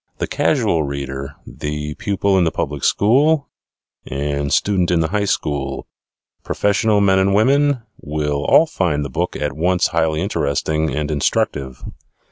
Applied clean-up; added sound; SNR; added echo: none; none; none; none.